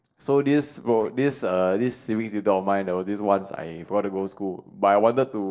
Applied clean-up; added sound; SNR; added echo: neural separator model SepFormer DNS4.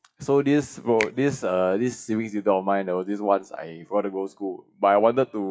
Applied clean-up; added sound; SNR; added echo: classical method WPE with log-MMSE.